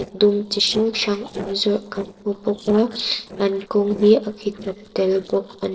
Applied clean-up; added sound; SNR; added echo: neural separator model SepFormer DNS4.